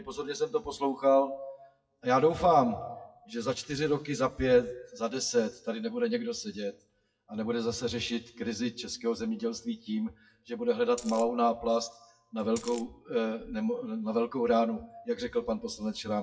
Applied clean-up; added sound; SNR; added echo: classical method WPE with log-MMSE.